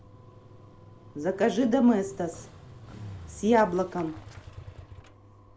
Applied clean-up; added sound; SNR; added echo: none; Motorcycle; 18 dB; none.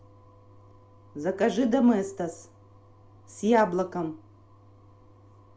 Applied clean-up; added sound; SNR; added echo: none; none; none; none.